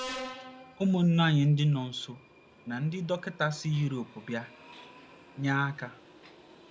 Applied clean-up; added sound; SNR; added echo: none; Subway, metro, underground; 17 dB; none.